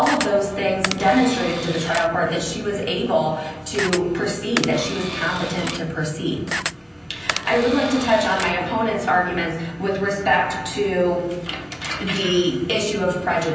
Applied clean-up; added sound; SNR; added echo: none; Camera; 8 dB; reverberation time 0.6 s.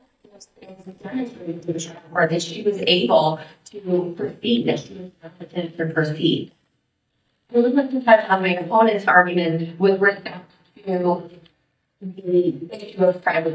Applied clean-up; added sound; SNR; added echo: neural mask model DeepFilterNet 3.